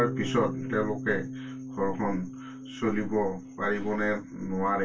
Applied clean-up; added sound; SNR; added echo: none; Bass guitar; 9 dB; reverberation time 0.1 s.